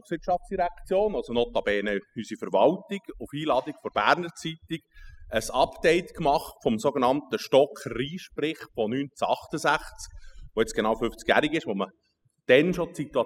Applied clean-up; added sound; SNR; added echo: classical method spectral subtraction.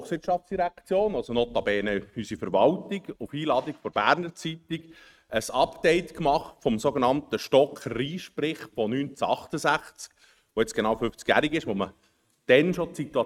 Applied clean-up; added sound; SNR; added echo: neural mask model RNNoise.